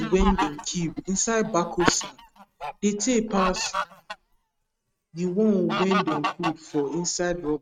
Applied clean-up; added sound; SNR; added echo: neural mask model RNNoise.